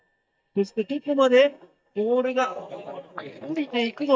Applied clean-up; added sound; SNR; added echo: neural mask model DeepFilterNet 3.